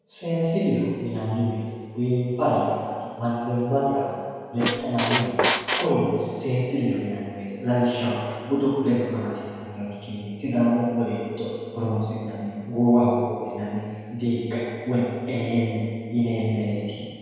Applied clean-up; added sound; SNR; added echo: none; Squeak; -1 dB; reverberation time 1.9 s.